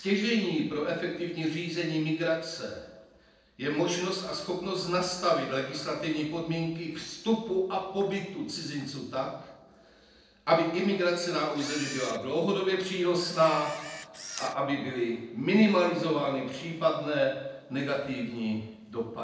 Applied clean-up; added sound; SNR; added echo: neural separator model SepFormer DNS4.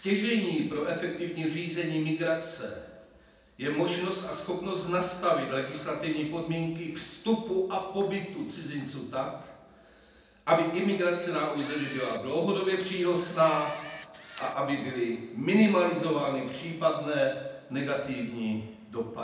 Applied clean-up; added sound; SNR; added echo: none; Camera; 13 dB; reverberation time 0.9 s.